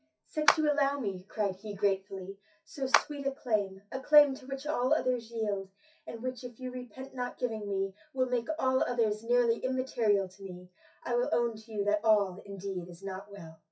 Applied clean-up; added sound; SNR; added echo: classical method WPE with log-MMSE.